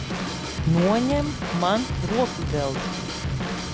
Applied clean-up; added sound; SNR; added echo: none; Drum / Drum kit; 2 dB; none.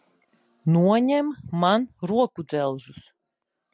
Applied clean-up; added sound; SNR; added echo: none; none; none; none.